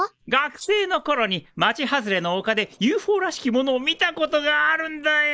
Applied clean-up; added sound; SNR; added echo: neural mask model Resemble Enhance denoiser.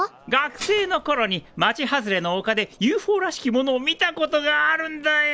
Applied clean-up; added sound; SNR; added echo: none; Dishes, pots, and pans; 16 dB; none.